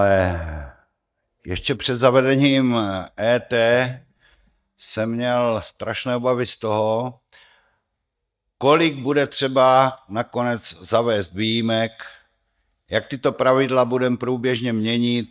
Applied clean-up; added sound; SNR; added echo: neural mask model DeepFilterNet 3.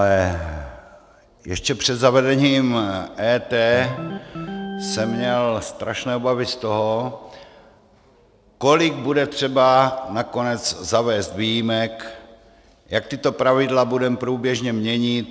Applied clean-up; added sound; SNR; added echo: none; Organ; 11 dB; none.